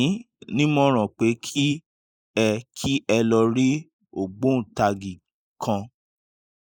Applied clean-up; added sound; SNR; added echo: neural mask model Resemble Enhance denoiser.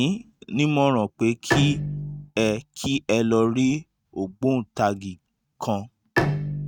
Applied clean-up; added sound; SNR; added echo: neural mask model RNNoise.